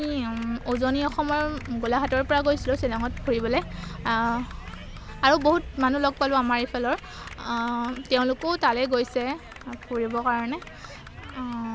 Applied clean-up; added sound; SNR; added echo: none; Clapping; 20 dB; none.